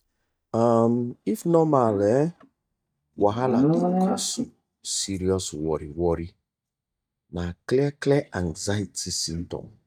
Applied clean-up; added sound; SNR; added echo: neural mask model DeepFilterNet 3.